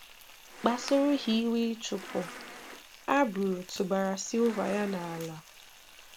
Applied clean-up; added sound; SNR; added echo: none; Frying (food) + Insect; 16 dB; none.